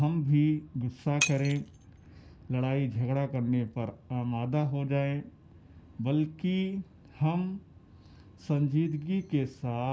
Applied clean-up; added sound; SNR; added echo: none; Shatter; 10 dB; none.